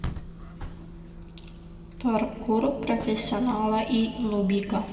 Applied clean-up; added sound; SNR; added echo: none; Bus / Engine; 15 dB; reverberation time 2.0 s.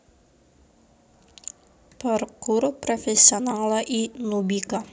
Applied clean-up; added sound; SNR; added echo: none; none; none; none.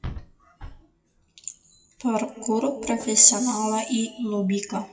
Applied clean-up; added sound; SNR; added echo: classical method WPE with log-MMSE.